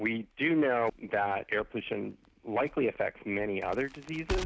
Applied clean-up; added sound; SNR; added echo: none; Crackle; 13 dB; none.